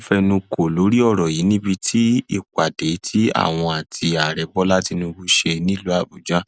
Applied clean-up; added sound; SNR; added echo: none; none; none; none.